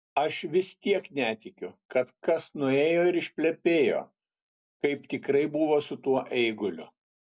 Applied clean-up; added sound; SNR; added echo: none; none; none; none.